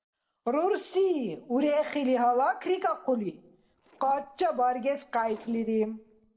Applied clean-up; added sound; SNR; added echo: neural separator model SepFormer DNS4.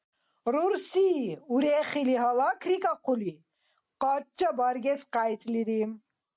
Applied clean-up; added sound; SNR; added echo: none; none; none; none.